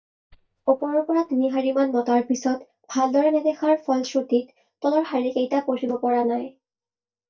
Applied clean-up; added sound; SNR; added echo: neural mask model DeepFilterNet 3.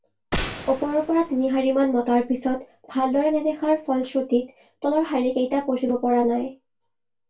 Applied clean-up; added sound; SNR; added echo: none; Gunshot, gunfire; 11 dB; reverberation time 0.2 s.